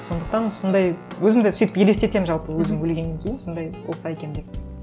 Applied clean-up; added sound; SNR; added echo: none; Guitar; 19 dB; none.